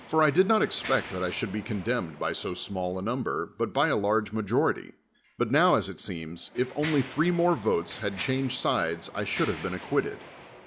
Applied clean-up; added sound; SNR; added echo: none; Mechanisms; 17 dB; none.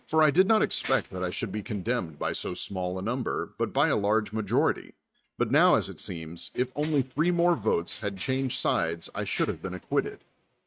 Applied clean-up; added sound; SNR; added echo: neural mask model RNNoise.